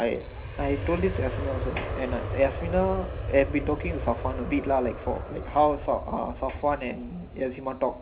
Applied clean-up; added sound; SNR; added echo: none; Aircraft; 6 dB; reverberation time 0.4 s.